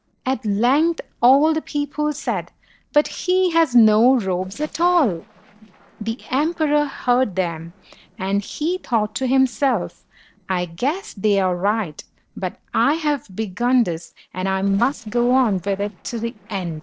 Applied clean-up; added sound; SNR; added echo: neural separator model SepFormer DNS4.